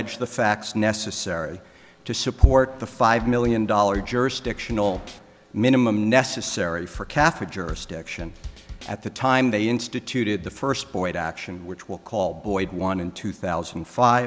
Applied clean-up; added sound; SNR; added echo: none; Drum kit; 14 dB; none.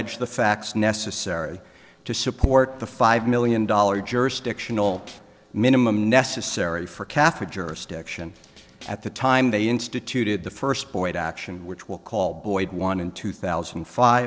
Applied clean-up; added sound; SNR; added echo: neural separator model SepFormer DNS4.